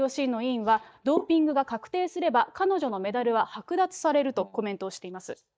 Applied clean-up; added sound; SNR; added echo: neural mask model DeepFilterNet 3.